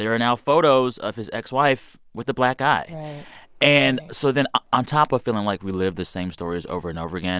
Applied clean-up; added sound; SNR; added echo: none; none; none; none.